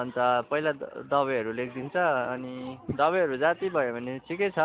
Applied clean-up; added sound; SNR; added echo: none; none; none; none.